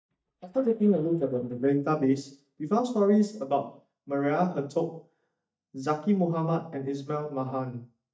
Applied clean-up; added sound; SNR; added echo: neural mask model DeepFilterNet 3.